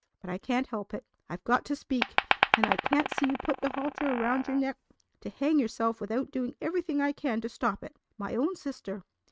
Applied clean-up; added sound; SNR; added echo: neural mask model RNNoise.